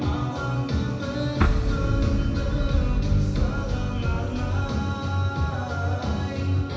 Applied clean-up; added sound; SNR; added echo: none; Boom; 0 dB; reverberation time 1.0 s.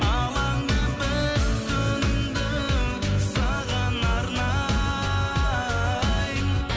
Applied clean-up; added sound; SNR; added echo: none; none; none; none.